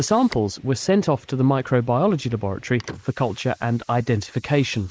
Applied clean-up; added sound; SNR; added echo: neural mask model Resemble Enhance denoiser.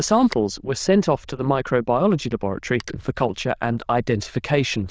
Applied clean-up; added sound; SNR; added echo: neural diffusion model UNIVERSE++.